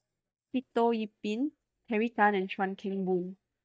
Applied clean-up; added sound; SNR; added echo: neural mask model DeepFilterNet 3.